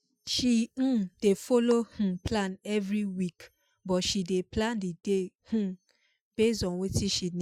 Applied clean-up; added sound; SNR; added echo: classical method Wiener filter.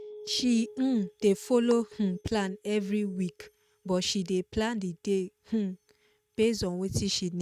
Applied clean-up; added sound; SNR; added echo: neural mask model RNNoise.